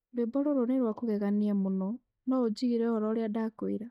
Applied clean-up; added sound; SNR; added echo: neural mask model DeepFilterNet 3.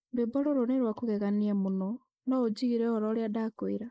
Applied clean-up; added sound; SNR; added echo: neural mask model Resemble Enhance denoiser.